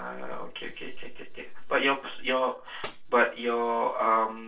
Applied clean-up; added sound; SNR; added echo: neural separator model SepFormer DNS4.